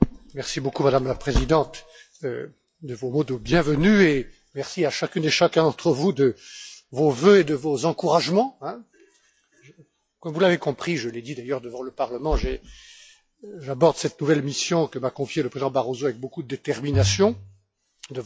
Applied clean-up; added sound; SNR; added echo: classical method log-MMSE.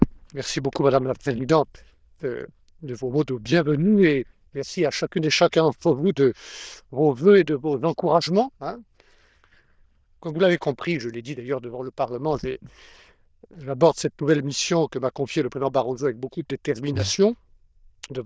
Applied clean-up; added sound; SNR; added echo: neural diffusion model UNIVERSE++.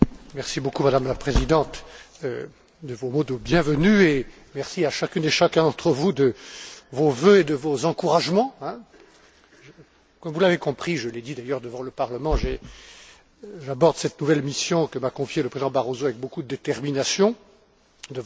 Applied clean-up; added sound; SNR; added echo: none; none; none; none.